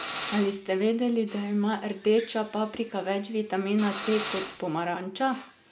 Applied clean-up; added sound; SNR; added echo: none; Drill; 9 dB; none.